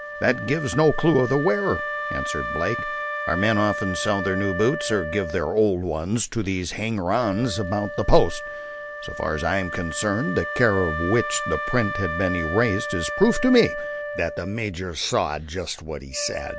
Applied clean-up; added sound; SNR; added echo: none; Wind instrument, woodwind instrument; 7 dB; none.